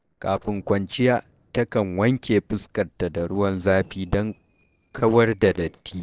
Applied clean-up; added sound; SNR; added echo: neural separator model SepFormer DNS4.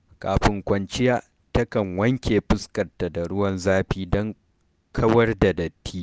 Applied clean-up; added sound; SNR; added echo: none; none; none; none.